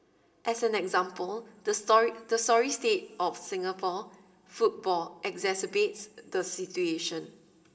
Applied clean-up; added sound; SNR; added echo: none; none; none; reverberation time 2.2 s.